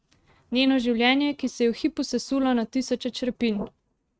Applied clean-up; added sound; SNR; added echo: neural mask model RNNoise.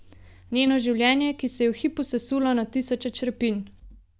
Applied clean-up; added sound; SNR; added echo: none; none; none; none.